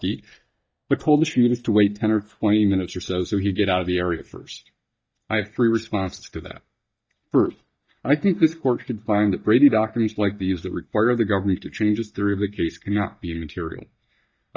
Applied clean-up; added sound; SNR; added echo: neural mask model DeepFilterNet 3.